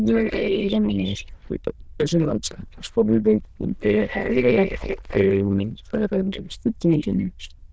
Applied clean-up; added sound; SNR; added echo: neural diffusion model UNIVERSE++.